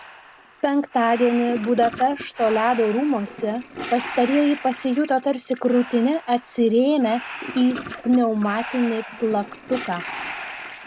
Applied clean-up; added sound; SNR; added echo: none; Breathing + Toilet flush / Gurgling; 13 dB; none.